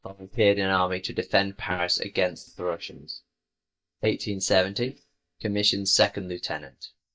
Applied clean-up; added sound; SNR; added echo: neural mask model DeepFilterNet 3.